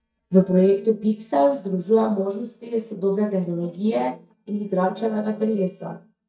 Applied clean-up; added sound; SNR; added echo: neural mask model DeepFilterNet 3.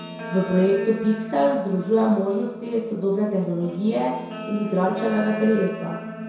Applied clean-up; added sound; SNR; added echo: none; Guitar; 11 dB; reverberation time 0.7 s.